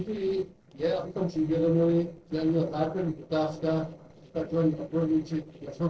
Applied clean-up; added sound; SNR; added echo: neural separator model SepFormer DNS4.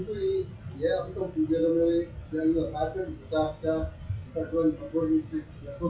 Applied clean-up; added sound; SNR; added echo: classical method WPE with log-MMSE.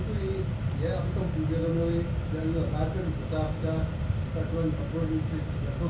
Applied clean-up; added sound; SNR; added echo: none; Mechanisms; -2 dB; reverberation time 0.5 s.